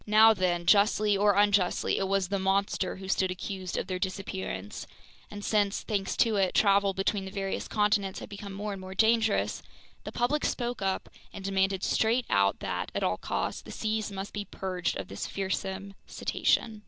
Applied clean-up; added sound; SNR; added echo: none; none; none; none.